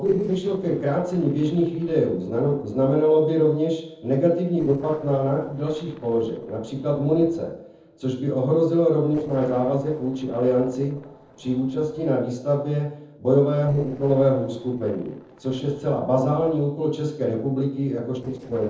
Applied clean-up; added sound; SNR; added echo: neural separator model SepFormer DNS4.